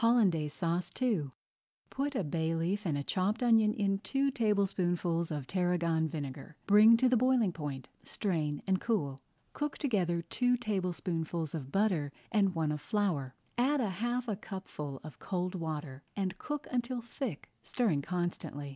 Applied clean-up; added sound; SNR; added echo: none; none; none; none.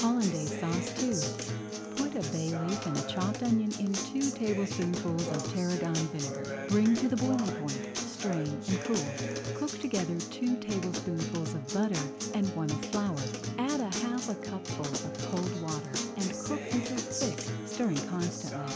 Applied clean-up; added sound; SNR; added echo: none; Acoustic guitar; 3 dB; none.